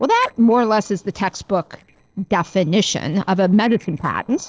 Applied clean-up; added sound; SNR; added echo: neural separator model SepFormer DNS4.